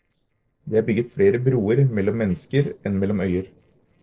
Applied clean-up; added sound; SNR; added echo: neural separator model SepFormer DNS4.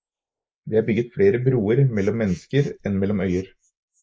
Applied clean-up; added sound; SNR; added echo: neural mask model Resemble Enhance denoiser.